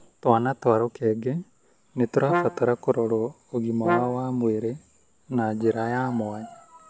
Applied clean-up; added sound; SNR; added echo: none; Brass instrument; 4 dB; none.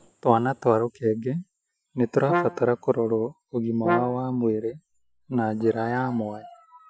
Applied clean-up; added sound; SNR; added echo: classical method Wiener filter.